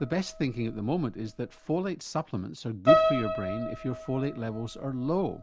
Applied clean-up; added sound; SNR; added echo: none; Piano; 0 dB; none.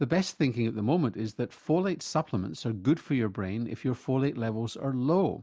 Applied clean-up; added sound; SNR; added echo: none; none; none; none.